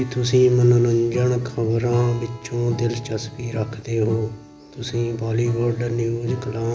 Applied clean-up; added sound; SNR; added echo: none; Acoustic guitar / Strum; 16 dB; none.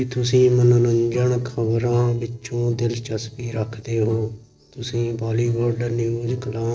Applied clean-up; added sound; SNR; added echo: neural separator model SepFormer DNS4.